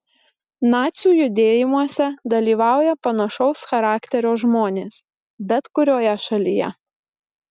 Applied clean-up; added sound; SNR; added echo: none; none; none; none.